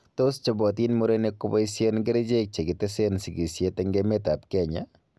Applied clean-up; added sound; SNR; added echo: none; none; none; none.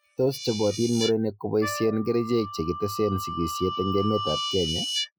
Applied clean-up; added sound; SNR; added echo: classical method Wiener filter.